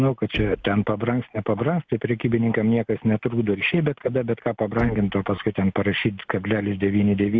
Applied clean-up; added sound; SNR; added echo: none; Knock; 19 dB; none.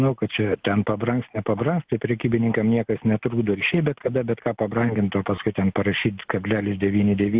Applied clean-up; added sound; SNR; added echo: none; none; none; none.